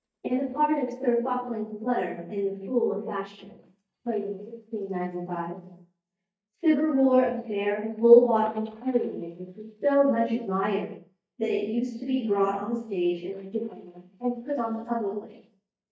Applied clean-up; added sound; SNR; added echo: neural mask model DeepFilterNet 3.